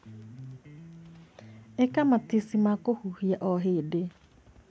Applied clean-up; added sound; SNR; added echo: none; Electric guitar; 18 dB; none.